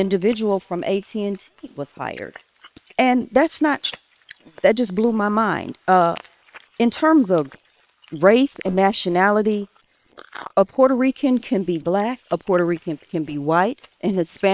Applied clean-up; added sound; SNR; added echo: neural separator model SepFormer WHAM!.